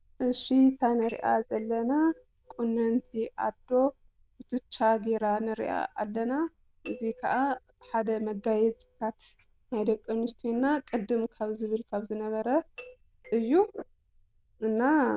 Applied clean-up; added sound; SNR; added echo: neural diffusion model UNIVERSE++.